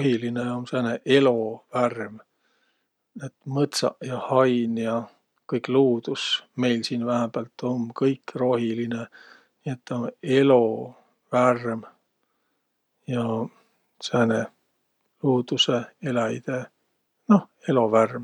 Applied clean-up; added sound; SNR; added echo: none; none; none; none.